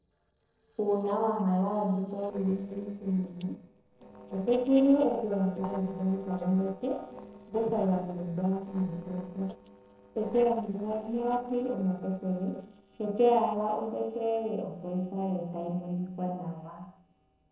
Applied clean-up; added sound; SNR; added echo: neural separator model SepFormer DNS4.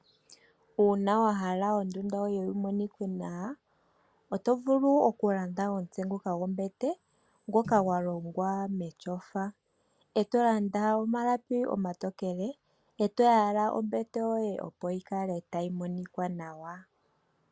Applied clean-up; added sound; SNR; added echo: none; none; none; none.